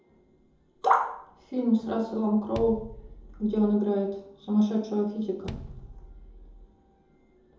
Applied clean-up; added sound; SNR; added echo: none; Bass drum; 15 dB; reverberation time 2.6 s.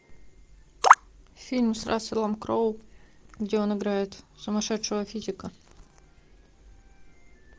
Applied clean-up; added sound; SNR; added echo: none; none; none; none.